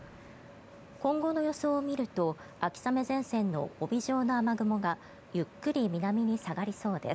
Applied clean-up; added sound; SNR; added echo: none; none; none; none.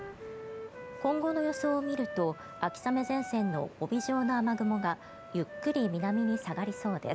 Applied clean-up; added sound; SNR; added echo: none; Wind instrument, woodwind instrument; 12 dB; none.